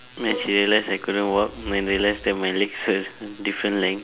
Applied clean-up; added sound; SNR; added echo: none; Wind + Bowed string instrument; 15 dB; none.